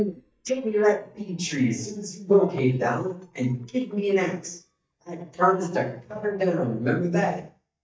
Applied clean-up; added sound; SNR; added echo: neural mask model DeepFilterNet 3.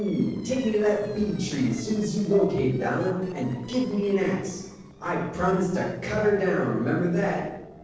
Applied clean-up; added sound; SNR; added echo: neural separator model SepFormer DNS4.